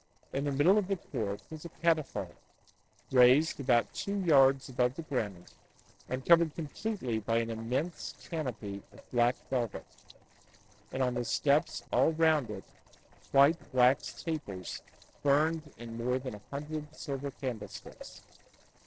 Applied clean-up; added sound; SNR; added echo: neural separator model SepFormer DNS4.